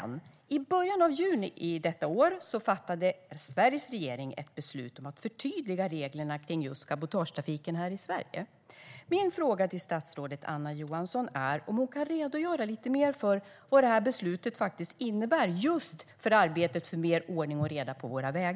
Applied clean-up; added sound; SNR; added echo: none; none; none; none.